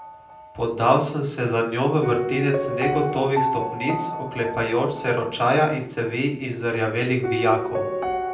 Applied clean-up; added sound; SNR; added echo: none; Piano; 6 dB; reverberation time 0.6 s.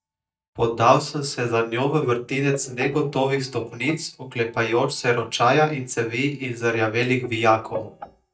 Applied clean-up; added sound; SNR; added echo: neural mask model DeepFilterNet 3.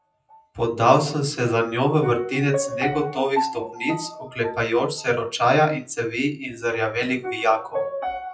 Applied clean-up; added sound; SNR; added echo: classical method WPE with log-MMSE.